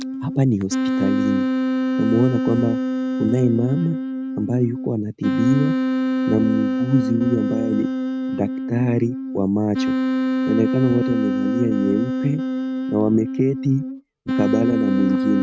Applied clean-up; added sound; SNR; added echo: neural mask model RNNoise.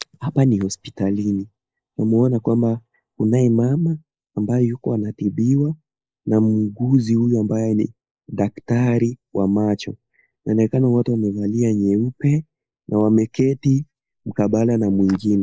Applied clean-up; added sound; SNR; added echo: neural mask model Resemble Enhance denoiser.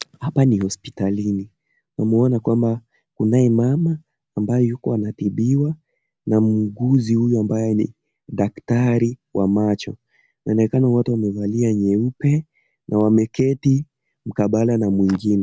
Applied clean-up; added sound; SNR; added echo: none; none; none; none.